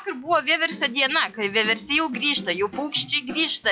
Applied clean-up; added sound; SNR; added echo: classical method log-MMSE.